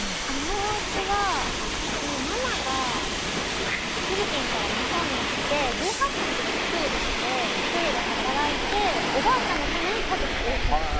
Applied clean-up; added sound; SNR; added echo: none; Subway, metro, underground; -4 dB; none.